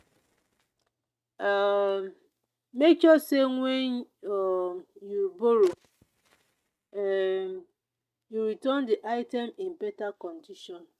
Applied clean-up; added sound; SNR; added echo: neural mask model RNNoise.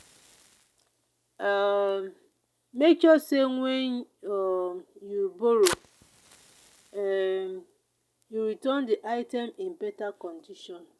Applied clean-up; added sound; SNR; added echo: none; Fire; 16 dB; none.